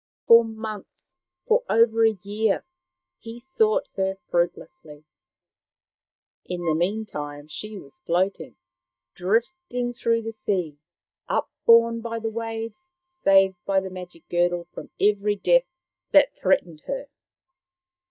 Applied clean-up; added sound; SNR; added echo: neural mask model DeepFilterNet 3.